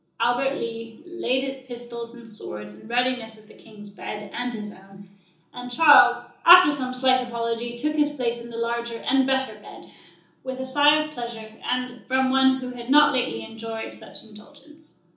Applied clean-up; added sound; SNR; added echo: none; none; none; reverberation time 0.7 s.